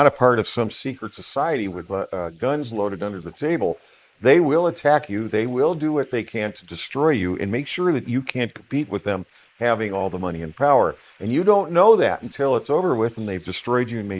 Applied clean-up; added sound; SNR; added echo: neural mask model Resemble Enhance denoiser.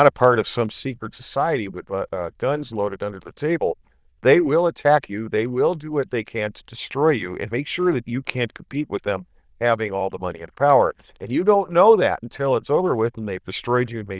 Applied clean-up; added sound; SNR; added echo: neural diffusion model UNIVERSE++.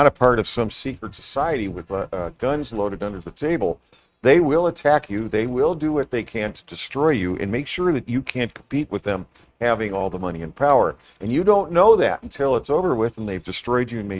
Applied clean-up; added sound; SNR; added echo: neural mask model RNNoise.